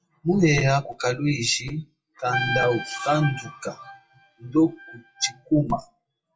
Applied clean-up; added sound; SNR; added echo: classical method WPE with log-MMSE.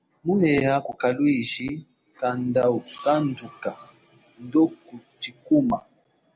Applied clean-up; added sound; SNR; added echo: none; none; none; none.